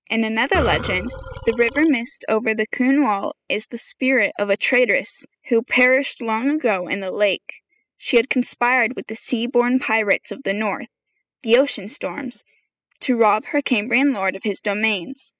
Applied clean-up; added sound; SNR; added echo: classical method spectral subtraction.